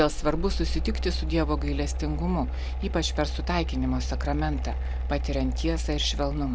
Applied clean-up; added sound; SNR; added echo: none; Mechanical fan; -1 dB; none.